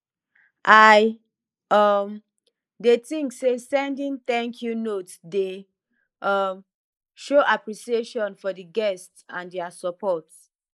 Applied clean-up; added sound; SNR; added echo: neural mask model Resemble Enhance denoiser.